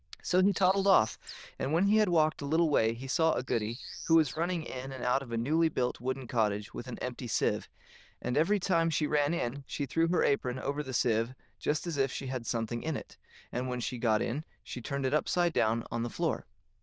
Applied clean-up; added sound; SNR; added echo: neural diffusion model UNIVERSE++.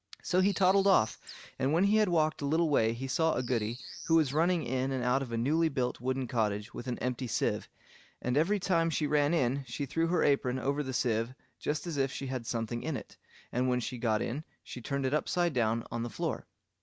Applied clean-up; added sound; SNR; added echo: none; Bird; 16 dB; none.